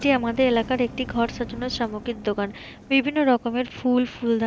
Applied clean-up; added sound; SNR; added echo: none; Engine; 16 dB; none.